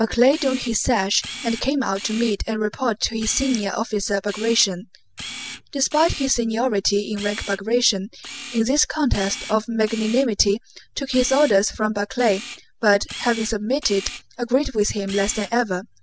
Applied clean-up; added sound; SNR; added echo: none; Camera; 16 dB; none.